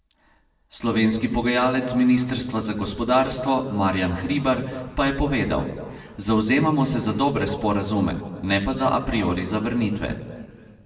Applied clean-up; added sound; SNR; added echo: none; none; none; reverberation time 1.4 s.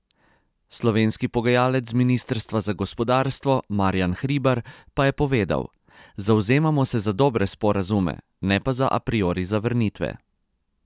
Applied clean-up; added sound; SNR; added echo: none; none; none; none.